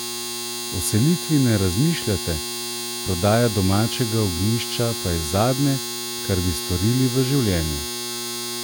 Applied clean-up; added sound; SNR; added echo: none; Domestic sounds, home sounds; 6 dB; none.